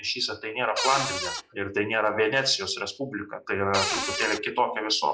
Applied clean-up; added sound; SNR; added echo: classical method log-MMSE.